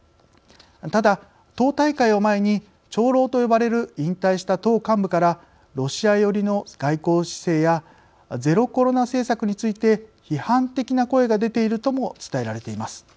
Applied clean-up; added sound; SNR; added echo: none; none; none; none.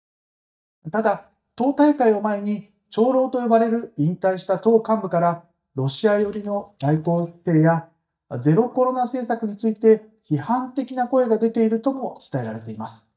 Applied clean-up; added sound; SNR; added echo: neural mask model DeepFilterNet 3.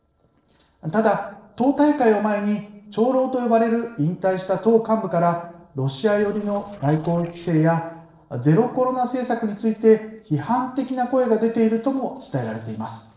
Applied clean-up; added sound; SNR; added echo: neural separator model SepFormer DNS4.